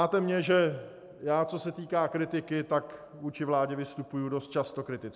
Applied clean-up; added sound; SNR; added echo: none; none; none; none.